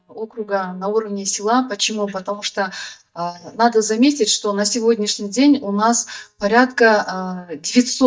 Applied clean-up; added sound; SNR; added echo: neural mask model DeepFilterNet 3.